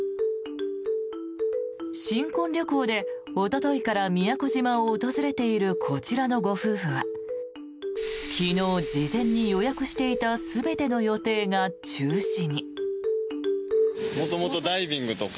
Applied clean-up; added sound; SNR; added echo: none; none; none; none.